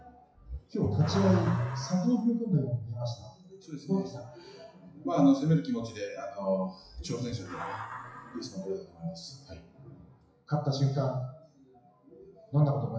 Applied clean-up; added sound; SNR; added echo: classical method WPE with log-MMSE.